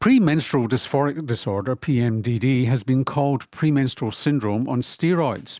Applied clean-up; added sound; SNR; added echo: none; none; none; none.